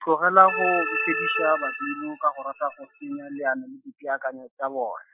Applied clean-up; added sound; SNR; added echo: classical method Wiener filter.